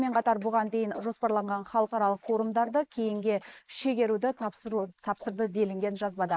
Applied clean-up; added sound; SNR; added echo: neural mask model Resemble Enhance denoiser.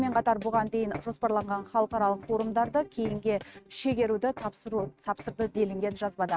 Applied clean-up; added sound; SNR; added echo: neural mask model RNNoise.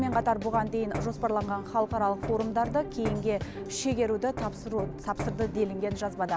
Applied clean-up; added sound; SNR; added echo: none; Knock; 10 dB; none.